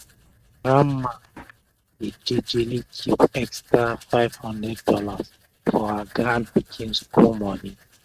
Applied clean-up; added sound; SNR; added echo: neural mask model RNNoise.